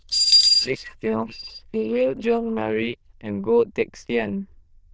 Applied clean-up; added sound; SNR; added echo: neural diffusion model UNIVERSE++.